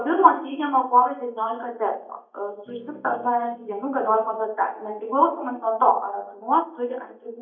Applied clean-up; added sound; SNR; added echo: neural mask model DeepFilterNet 3.